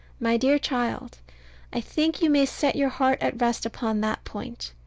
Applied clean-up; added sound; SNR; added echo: none; none; none; none.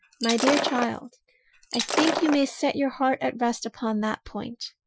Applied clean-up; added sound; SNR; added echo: classical method Wiener filter.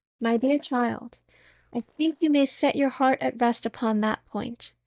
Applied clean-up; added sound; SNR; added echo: neural mask model DeepFilterNet 3.